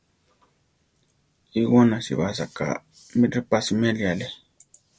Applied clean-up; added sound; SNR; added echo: none; none; none; none.